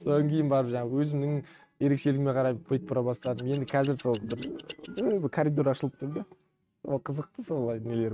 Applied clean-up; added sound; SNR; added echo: neural mask model RNNoise.